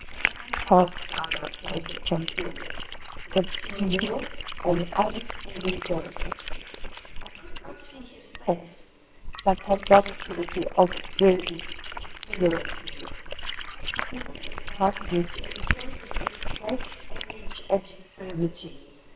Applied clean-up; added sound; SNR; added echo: neural separator model SepFormer WHAMR!.